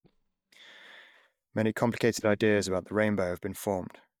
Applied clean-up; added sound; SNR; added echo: neural mask model DeepFilterNet 3.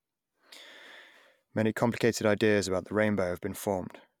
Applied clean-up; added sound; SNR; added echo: none; none; none; none.